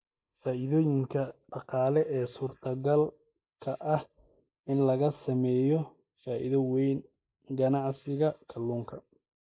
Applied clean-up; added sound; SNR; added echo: neural mask model Resemble Enhance denoiser.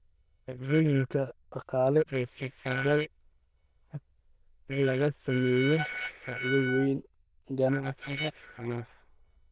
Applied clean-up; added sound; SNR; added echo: neural diffusion model UNIVERSE++.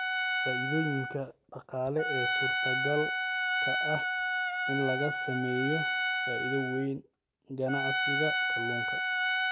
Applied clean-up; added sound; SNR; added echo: none; Trumpet; -3 dB; none.